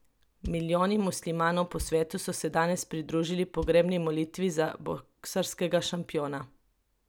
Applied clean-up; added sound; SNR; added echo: none; Bass drum; 16 dB; none.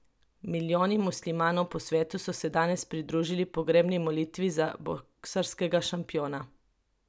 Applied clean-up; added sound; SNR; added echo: none; none; none; none.